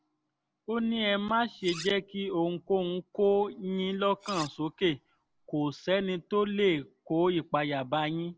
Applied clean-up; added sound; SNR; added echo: none; Cutlery, silverware; 17 dB; none.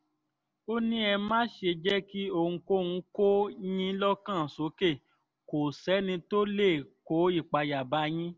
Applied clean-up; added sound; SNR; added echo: none; none; none; none.